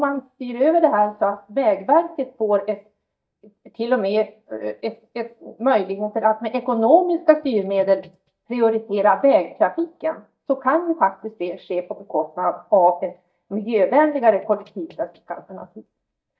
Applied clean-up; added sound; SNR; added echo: neural mask model DeepFilterNet 3.